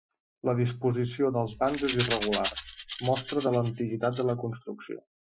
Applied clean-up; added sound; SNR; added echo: classical method Wiener filter.